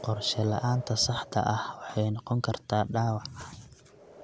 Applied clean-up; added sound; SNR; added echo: none; Wind; 18 dB; none.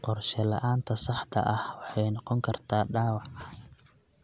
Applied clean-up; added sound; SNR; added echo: none; none; none; none.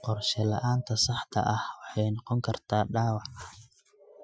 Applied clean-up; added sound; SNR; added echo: classical method Wiener filter.